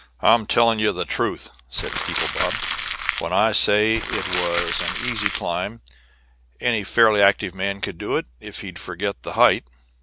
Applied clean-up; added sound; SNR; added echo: none; Crumpling, crinkling; 4 dB; none.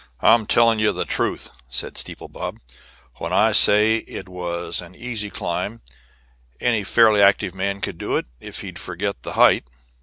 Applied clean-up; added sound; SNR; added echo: none; none; none; none.